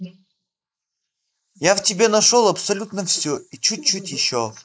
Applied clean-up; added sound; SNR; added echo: neural mask model Resemble Enhance denoiser.